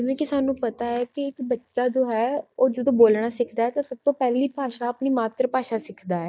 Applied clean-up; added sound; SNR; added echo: neural mask model DeepFilterNet 3.